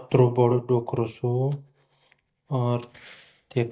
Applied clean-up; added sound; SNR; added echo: neural mask model DeepFilterNet 3.